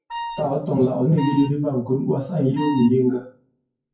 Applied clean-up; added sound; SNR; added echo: classical method WPE with log-MMSE.